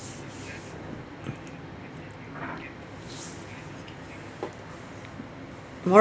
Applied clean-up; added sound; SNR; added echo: none; none; none; none.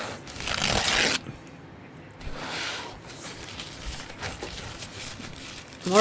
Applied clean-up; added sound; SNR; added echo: none; Tearing; -1 dB; none.